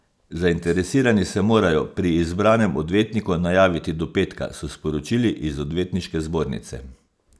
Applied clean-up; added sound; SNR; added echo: none; none; none; none.